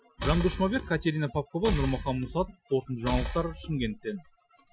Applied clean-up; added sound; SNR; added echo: classical method Wiener filter.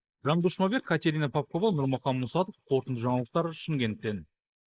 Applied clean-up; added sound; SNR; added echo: neural mask model Resemble Enhance denoiser.